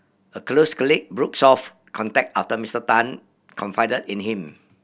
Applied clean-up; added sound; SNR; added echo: none; none; none; none.